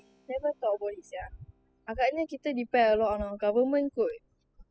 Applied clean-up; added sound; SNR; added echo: classical method spectral subtraction.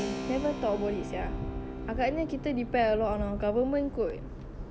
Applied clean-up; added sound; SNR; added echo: none; Keyboard (musical); 10 dB; none.